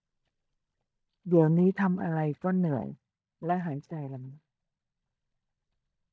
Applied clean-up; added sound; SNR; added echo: neural mask model DeepFilterNet 3.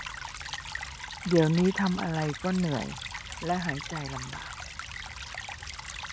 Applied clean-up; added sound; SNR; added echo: none; Stream / Trickle, dribble; 8 dB; none.